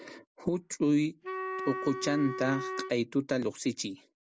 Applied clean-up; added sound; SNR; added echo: none; Wind instrument, woodwind instrument; 7 dB; none.